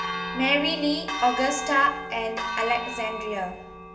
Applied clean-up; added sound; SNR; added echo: none; Church bell; 6 dB; reverberation time 0.8 s.